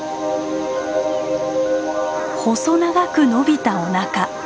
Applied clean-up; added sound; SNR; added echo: none; Telephone; 19 dB; none.